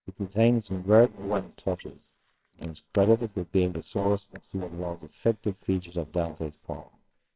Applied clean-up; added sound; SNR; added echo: neural separator model SepFormer WHAMR!.